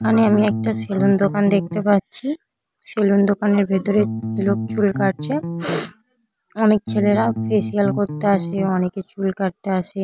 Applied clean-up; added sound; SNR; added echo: none; Bass guitar; 6 dB; none.